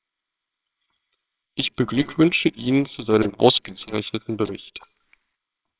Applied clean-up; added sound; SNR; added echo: neural separator model SepFormer WHAMR!.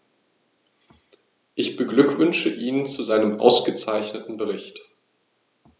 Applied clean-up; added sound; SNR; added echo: none; none; none; none.